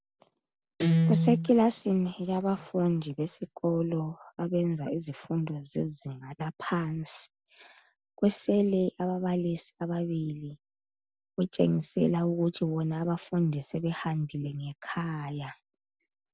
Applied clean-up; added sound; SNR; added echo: none; Guitar; -1 dB; none.